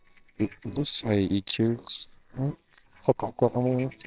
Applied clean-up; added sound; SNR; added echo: neural separator model SepFormer WHAMR!.